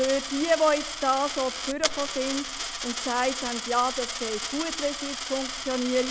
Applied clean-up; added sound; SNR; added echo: none; Coin (dropping); 5 dB; none.